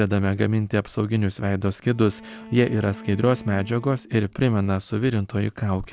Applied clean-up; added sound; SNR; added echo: none; Bowed string instrument; 20 dB; none.